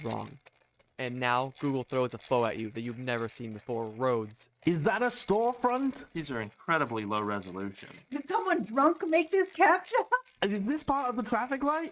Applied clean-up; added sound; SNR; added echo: neural mask model RNNoise.